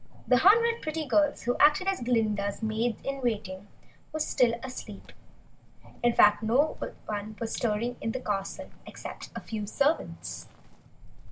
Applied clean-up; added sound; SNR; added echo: none; Cricket; 16 dB; none.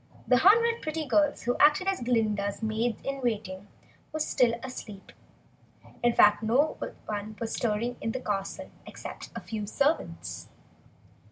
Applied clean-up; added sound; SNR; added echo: none; none; none; none.